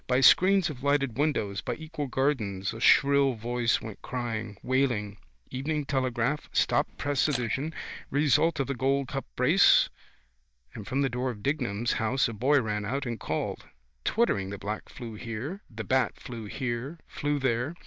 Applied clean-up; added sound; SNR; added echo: neural mask model DeepFilterNet 3.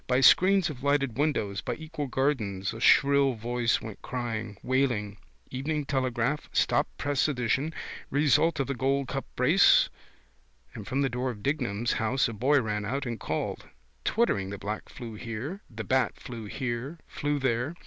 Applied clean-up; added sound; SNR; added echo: none; none; none; none.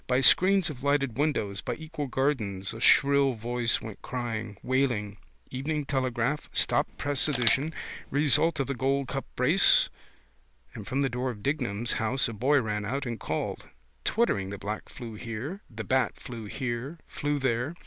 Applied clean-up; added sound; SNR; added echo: none; Camera; 6 dB; none.